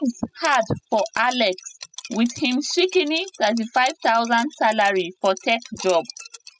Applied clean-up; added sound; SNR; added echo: classical method spectral subtraction.